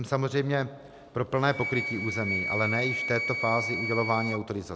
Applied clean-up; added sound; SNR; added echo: none; Wind instrument, woodwind instrument; 5 dB; none.